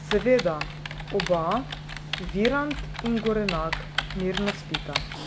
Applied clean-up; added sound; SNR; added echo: none; Typing; 5 dB; none.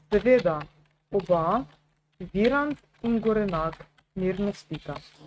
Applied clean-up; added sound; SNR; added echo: neural mask model RNNoise.